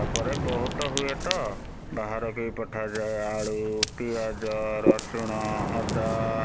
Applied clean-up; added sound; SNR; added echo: none; Ocean; 1 dB; none.